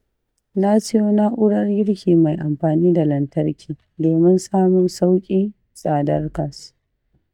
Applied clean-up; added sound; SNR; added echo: neural mask model DeepFilterNet 3.